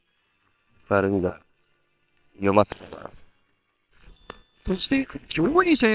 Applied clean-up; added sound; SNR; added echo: neural separator model SepFormer WHAMR!.